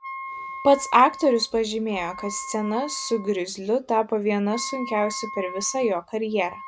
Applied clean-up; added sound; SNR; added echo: none; Wind instrument, woodwind instrument; 14 dB; none.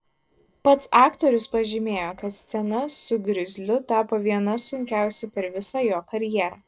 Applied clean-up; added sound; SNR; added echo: neural separator model SepFormer DNS4.